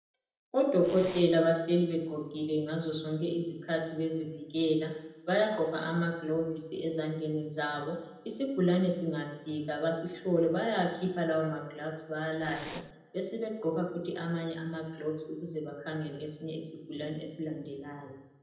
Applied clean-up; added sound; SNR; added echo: none; Zipper (clothing); 11 dB; reverberation time 0.8 s.